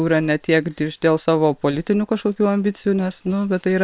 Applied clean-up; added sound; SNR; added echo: neural separator model SepFormer WHAM!.